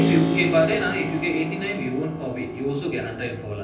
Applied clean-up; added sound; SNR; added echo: none; Keyboard (musical); 3 dB; reverberation time 0.6 s.